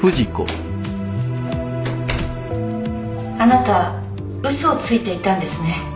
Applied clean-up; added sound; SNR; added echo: none; none; none; none.